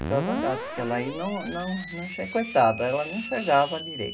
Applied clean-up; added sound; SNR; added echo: none; Screech; 7 dB; reverberation time 0.2 s.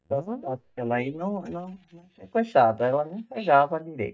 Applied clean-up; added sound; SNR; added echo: neural mask model DeepFilterNet 3.